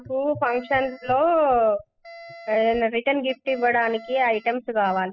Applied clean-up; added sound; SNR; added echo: classical method spectral subtraction.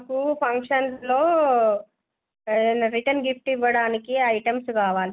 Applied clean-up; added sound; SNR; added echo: none; none; none; none.